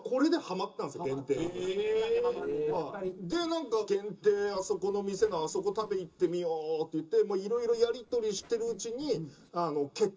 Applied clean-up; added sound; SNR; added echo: neural separator model SepFormer DNS4.